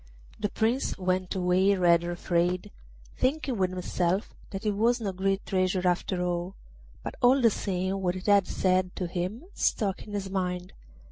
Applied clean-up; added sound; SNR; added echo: none; none; none; none.